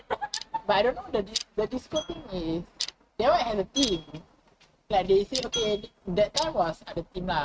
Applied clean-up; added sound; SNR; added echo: neural mask model RNNoise.